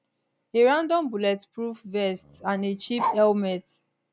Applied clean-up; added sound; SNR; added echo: none; Bark; 8 dB; none.